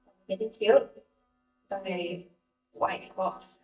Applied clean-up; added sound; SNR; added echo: neural mask model DeepFilterNet 3.